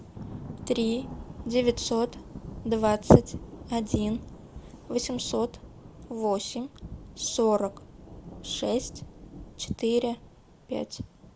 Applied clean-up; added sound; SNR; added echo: none; Thunder / Rain; 14 dB; none.